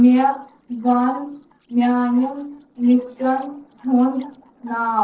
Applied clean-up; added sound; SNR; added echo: neural separator model SepFormer DNS4.